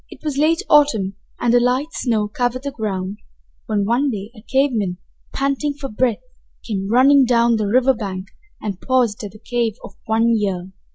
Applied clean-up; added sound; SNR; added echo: none; none; none; none.